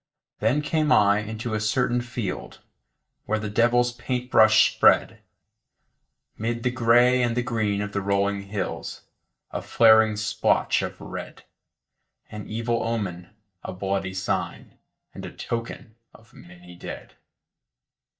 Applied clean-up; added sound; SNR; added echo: neural mask model DeepFilterNet 3.